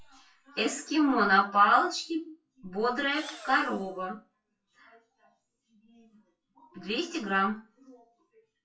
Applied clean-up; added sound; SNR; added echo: classical method WPE with log-MMSE.